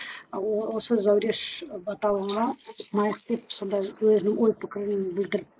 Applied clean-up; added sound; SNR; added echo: neural mask model Resemble Enhance denoiser.